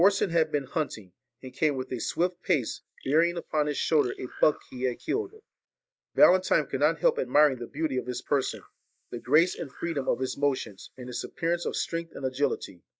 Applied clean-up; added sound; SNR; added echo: neural mask model Resemble Enhance denoiser.